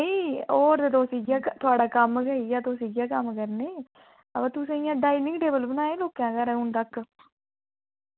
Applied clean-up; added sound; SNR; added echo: none; none; none; none.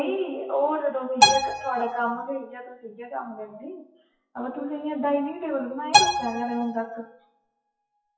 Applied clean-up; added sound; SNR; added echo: classical method WPE with log-MMSE.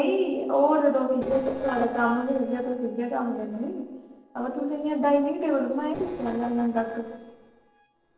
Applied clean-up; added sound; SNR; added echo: neural separator model SepFormer DNS4.